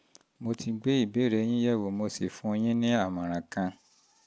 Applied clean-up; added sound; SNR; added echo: none; none; none; none.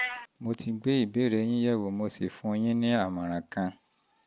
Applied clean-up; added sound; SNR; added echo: none; Meow; 16 dB; none.